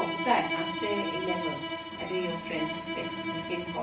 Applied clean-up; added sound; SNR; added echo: none; Bowed string instrument; 1 dB; none.